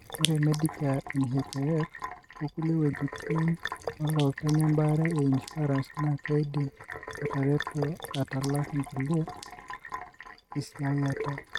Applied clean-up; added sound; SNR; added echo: neural mask model RNNoise.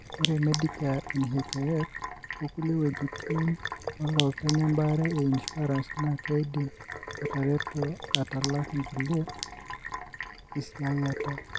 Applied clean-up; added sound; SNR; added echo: none; Sink (filling or washing); 7 dB; none.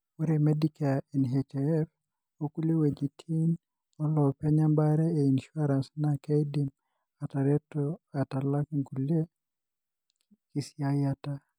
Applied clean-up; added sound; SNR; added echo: none; none; none; none.